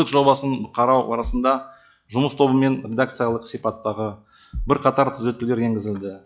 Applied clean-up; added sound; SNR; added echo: classical method log-MMSE.